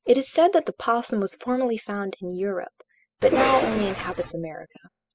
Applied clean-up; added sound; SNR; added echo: classical method spectral subtraction.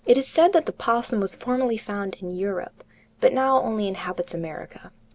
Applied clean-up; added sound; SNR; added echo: none; none; none; none.